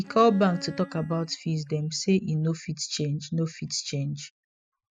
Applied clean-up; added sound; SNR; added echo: classical method spectral subtraction.